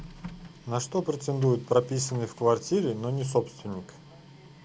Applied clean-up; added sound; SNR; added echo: none; Printer; 19 dB; none.